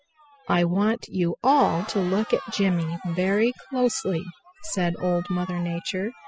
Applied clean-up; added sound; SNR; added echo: classical method spectral subtraction.